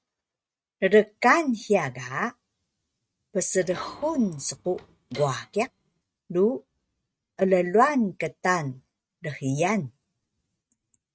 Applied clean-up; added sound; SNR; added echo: neural mask model RNNoise.